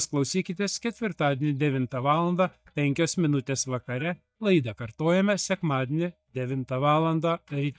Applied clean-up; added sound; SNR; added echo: neural mask model DeepFilterNet 3.